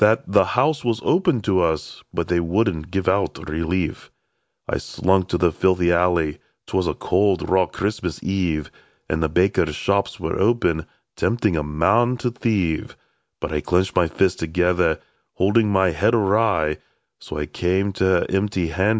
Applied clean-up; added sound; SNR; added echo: none; none; none; none.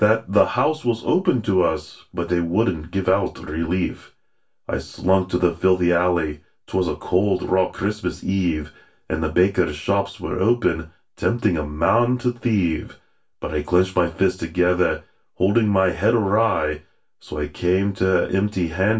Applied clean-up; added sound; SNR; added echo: none; none; none; reverberation time 0.2 s.